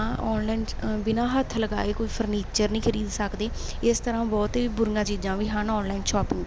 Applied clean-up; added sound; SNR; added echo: none; Purr; 7 dB; none.